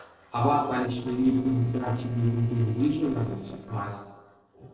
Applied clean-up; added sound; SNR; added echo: neural separator model SepFormer DNS4.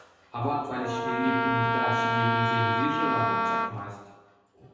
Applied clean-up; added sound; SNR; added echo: none; Wind instrument, woodwind instrument; -4 dB; reverberation time 1.2 s.